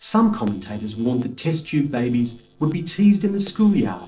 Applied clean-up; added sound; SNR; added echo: neural separator model SepFormer DNS4.